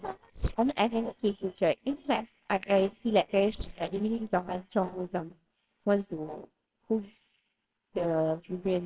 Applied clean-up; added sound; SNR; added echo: neural separator model SepFormer WHAMR!.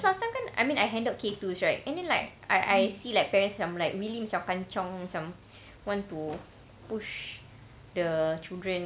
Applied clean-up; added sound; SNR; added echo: none; none; none; none.